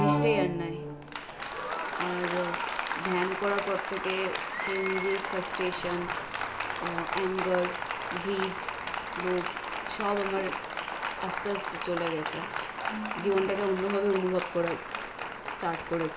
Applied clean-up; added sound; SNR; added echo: none; Applause; 1 dB; reverberation time 0.4 s.